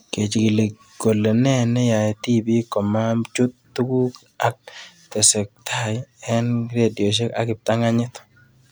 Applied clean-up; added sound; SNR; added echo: none; none; none; none.